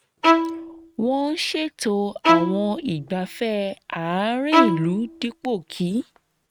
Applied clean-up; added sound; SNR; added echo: neural mask model RNNoise.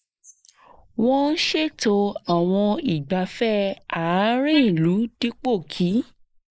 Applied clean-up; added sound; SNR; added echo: neural mask model Resemble Enhance denoiser.